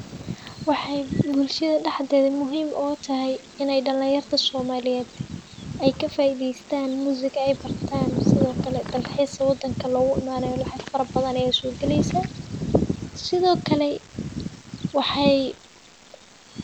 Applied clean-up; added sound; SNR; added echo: none; Bird vocalization, bird call, bird song; 5 dB; none.